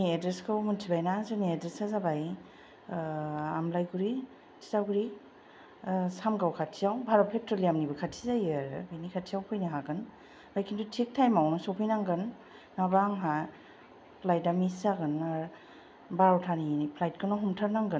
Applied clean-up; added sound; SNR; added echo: none; none; none; none.